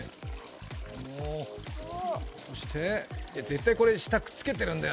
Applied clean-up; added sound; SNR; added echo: none; Trickle, dribble / Toilet flush; 20 dB; none.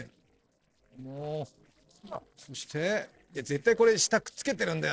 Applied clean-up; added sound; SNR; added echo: neural separator model SepFormer DNS4.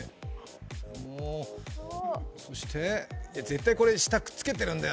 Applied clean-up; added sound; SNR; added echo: none; none; none; none.